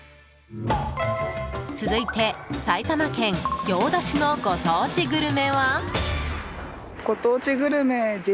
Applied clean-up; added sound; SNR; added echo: none; none; none; none.